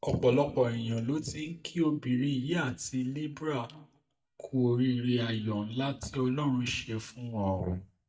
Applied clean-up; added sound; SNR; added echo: neural mask model DeepFilterNet 3.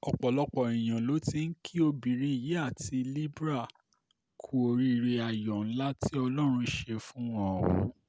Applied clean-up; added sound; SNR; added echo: none; none; none; none.